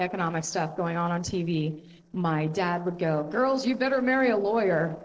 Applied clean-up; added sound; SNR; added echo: neural separator model SepFormer DNS4.